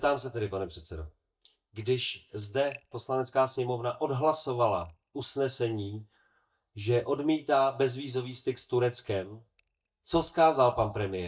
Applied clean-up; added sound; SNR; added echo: neural mask model DeepFilterNet 3.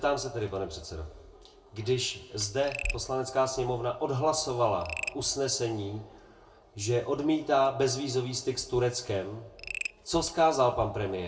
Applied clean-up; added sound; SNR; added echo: none; Frog; 14 dB; reverberation time 0.2 s.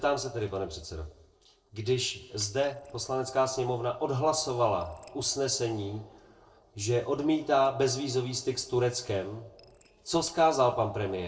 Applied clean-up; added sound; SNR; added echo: neural separator model SepFormer DNS4.